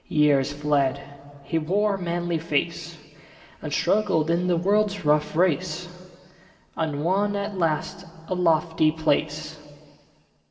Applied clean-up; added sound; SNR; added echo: none; none; none; reverberation time 2.0 s.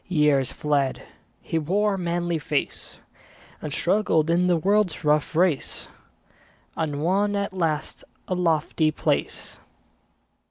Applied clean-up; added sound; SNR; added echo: none; none; none; none.